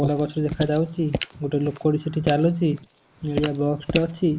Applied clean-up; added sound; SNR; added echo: neural mask model Resemble Enhance denoiser.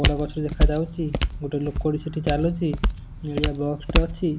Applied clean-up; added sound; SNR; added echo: none; Walk, footsteps; -1 dB; none.